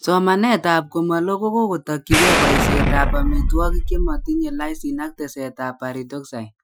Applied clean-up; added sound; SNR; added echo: classical method Wiener filter.